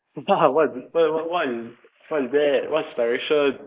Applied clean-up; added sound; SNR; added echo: neural mask model Resemble Enhance denoiser.